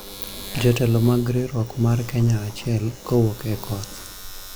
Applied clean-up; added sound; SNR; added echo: none; Domestic sounds, home sounds + Engine; 14 dB; none.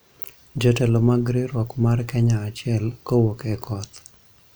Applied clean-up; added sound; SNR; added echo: none; none; none; none.